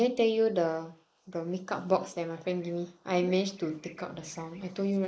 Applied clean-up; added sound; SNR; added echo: neural mask model Resemble Enhance denoiser.